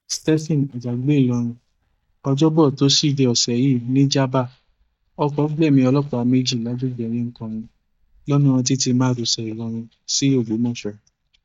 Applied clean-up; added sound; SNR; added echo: neural mask model DeepFilterNet 3.